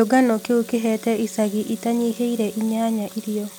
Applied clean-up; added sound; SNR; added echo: none; Sink (filling or washing) / Water tap, faucet / Liquid + Bowed string instrument; 19 dB; none.